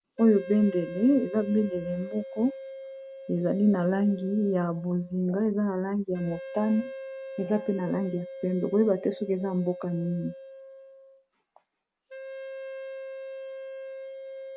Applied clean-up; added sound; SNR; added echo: none; Wind instrument, woodwind instrument; 13 dB; none.